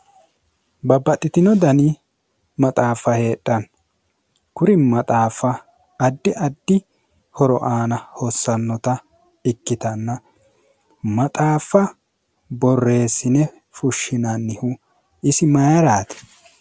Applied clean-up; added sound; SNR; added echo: none; none; none; none.